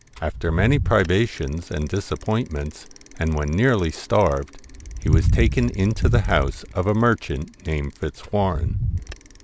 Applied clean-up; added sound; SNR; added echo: none; Bicycle; 4 dB; none.